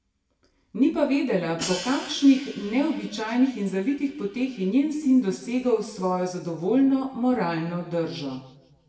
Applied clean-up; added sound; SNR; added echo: none; Hi-hat; 15 dB; reverberation time 0.9 s.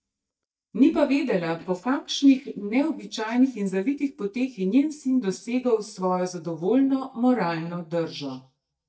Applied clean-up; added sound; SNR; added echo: neural mask model DeepFilterNet 3.